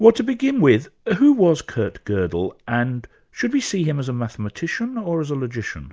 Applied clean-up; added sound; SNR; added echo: none; none; none; none.